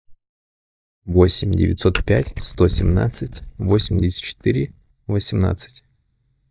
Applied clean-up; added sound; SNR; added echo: neural mask model DeepFilterNet 3.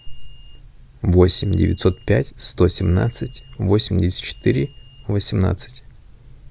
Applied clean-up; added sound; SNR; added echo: none; none; none; none.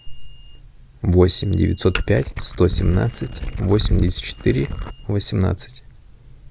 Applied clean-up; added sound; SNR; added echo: none; Glass; 5 dB; none.